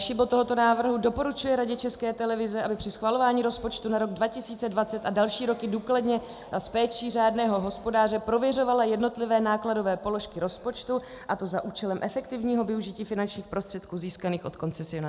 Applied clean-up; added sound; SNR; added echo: none; none; none; none.